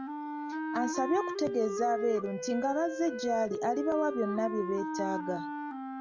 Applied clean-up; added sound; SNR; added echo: none; Wind instrument, woodwind instrument; 4 dB; none.